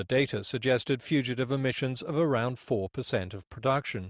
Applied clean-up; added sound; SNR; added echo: none; none; none; none.